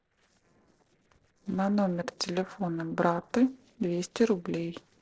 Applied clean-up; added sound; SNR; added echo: neural separator model SepFormer DNS4.